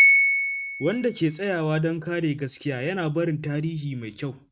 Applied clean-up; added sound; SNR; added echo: neural mask model RNNoise.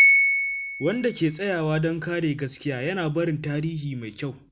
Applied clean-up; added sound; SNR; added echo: none; Piano; 0 dB; none.